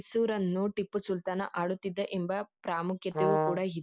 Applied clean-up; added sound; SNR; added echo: none; Brass instrument; -2 dB; none.